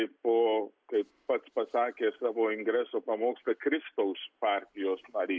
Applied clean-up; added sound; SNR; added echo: none; none; none; none.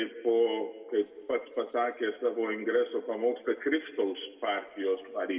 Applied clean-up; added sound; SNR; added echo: none; none; none; reverberation time 1.0 s.